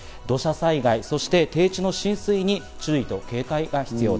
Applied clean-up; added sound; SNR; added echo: none; none; none; none.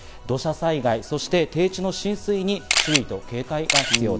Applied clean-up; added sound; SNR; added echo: none; Camera; -4 dB; none.